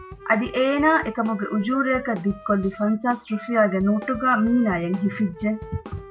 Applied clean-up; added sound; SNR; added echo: none; Drum kit + Wind instrument, woodwind instrument; 16 dB; none.